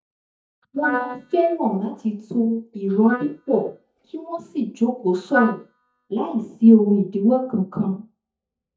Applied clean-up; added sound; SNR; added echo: neural mask model DeepFilterNet 3.